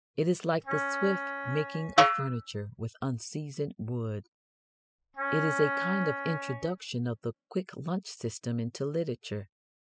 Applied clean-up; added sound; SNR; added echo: classical method spectral subtraction.